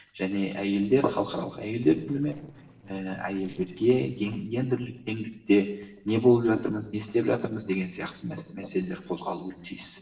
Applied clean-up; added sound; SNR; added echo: neural separator model SepFormer DNS4.